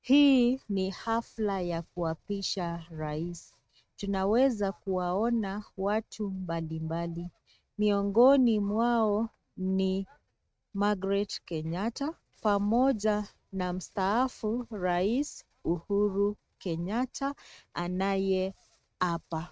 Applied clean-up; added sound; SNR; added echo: neural mask model RNNoise.